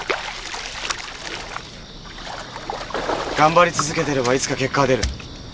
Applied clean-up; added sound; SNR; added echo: none; none; none; none.